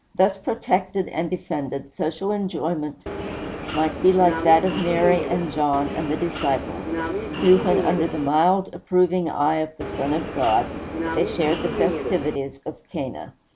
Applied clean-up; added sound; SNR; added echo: none; Subway, metro, underground; 5 dB; none.